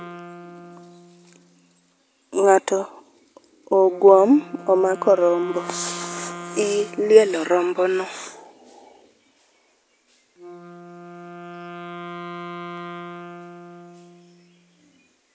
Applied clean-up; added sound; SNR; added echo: none; Wind instrument, woodwind instrument; 16 dB; none.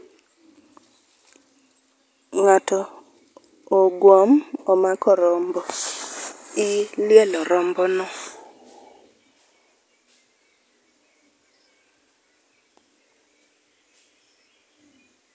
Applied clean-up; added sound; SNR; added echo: none; none; none; none.